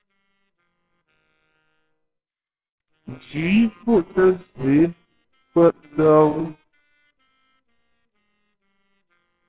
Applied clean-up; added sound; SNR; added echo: neural separator model SepFormer WHAMR!.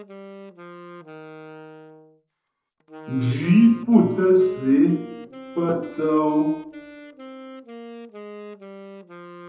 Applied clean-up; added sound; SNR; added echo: none; Wind instrument, woodwind instrument; 17 dB; reverberation time 2.1 s.